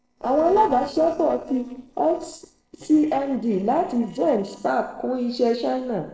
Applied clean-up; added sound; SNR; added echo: neural separator model SepFormer DNS4.